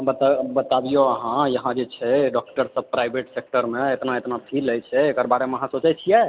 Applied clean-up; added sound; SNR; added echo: none; none; none; none.